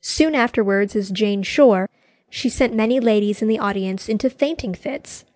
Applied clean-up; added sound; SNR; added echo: none; none; none; none.